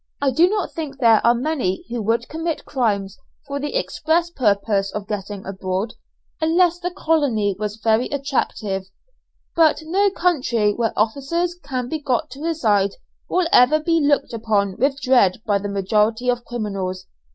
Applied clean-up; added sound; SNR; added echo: none; none; none; none.